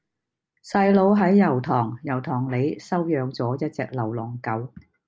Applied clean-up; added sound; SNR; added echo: none; none; none; none.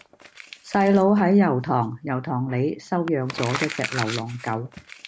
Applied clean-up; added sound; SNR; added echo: none; Crumpling, crinkling; 13 dB; none.